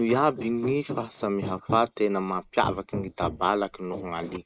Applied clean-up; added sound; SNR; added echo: neural mask model Resemble Enhance denoiser.